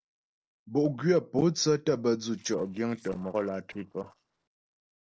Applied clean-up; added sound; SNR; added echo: neural separator model SepFormer DNS4.